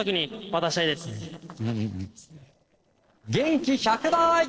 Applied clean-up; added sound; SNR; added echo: neural separator model SepFormer DNS4.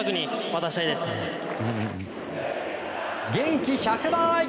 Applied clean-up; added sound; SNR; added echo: none; Bowed string instrument; 20 dB; none.